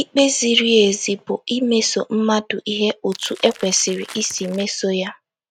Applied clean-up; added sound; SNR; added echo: neural mask model RNNoise.